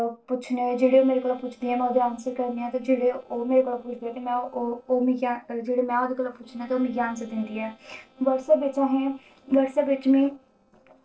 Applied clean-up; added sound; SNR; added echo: neural separator model SepFormer DNS4.